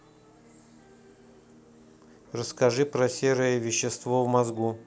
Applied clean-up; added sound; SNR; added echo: none; none; none; none.